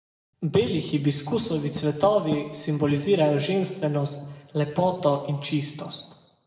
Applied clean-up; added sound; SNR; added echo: none; Door; 20 dB; reverberation time 1.0 s.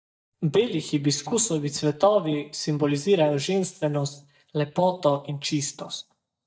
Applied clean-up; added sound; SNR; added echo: neural mask model DeepFilterNet 3.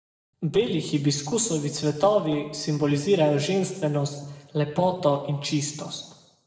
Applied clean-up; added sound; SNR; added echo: neural separator model SepFormer DNS4.